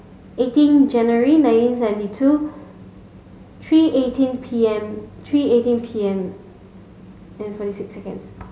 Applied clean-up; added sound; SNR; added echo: none; none; none; none.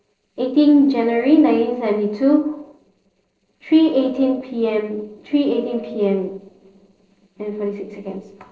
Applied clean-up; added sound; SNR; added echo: neural separator model SepFormer DNS4.